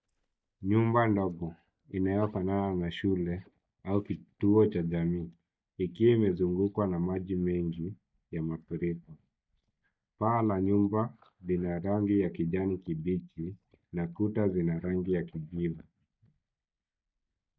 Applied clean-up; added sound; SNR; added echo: neural mask model DeepFilterNet 3.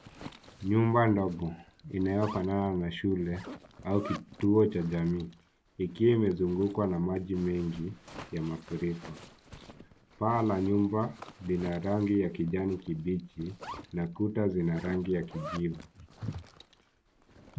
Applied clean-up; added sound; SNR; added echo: none; Zipper (clothing); 18 dB; none.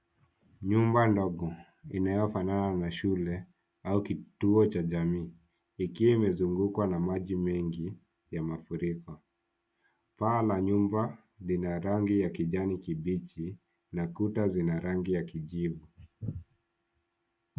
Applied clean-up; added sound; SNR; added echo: none; none; none; none.